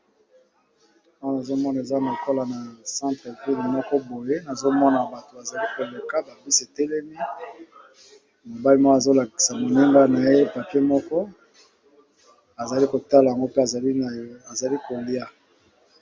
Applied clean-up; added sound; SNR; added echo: none; none; none; none.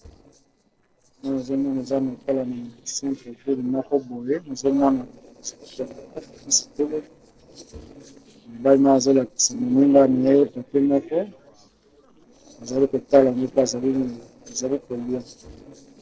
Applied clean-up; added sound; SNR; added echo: neural separator model SepFormer DNS4.